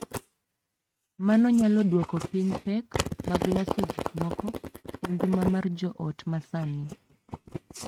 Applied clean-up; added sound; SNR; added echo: neural mask model RNNoise.